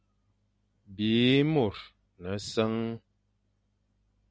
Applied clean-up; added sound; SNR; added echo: none; none; none; none.